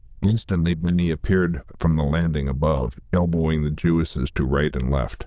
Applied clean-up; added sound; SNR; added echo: neural diffusion model UNIVERSE++.